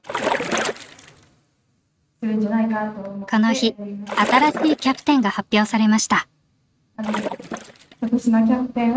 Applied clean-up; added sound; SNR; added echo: neural mask model RNNoise.